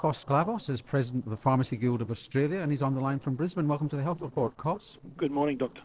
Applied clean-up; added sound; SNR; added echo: neural separator model SepFormer DNS4.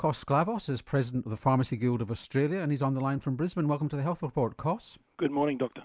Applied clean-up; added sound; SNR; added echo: none; none; none; none.